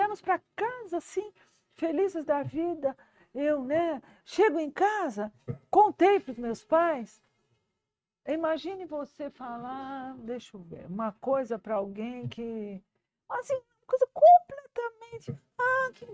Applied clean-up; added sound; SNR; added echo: neural mask model RNNoise.